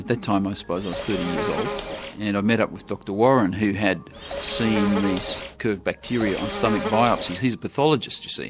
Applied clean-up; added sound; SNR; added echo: none; Insect; 6 dB; none.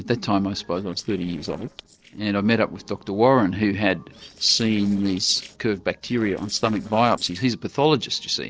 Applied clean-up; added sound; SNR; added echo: neural separator model SepFormer DNS4.